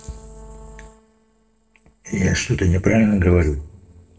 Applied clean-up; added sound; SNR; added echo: neural separator model SepFormer DNS4.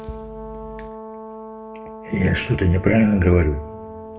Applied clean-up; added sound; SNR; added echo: none; Brass instrument; 14 dB; reverberation time 1.1 s.